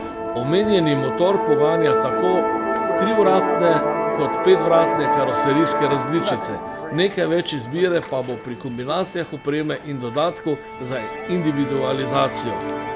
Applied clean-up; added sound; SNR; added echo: none; Musical instrument; 2 dB; none.